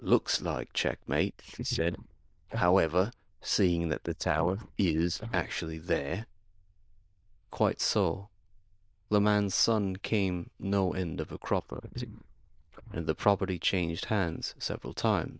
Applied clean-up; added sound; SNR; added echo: neural diffusion model UNIVERSE++.